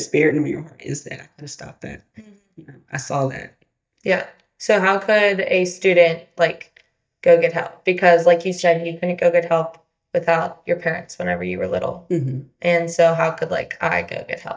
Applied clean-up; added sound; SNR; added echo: neural mask model DeepFilterNet 3.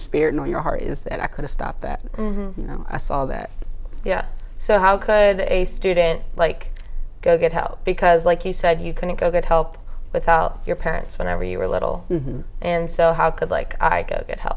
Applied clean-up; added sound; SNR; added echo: none; none; none; none.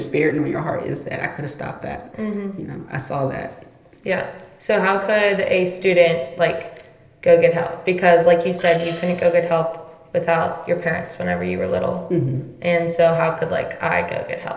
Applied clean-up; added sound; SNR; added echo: neural separator model SepFormer DNS4.